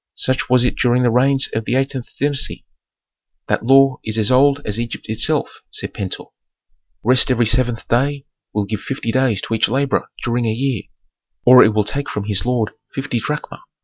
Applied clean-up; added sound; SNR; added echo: none; none; none; none.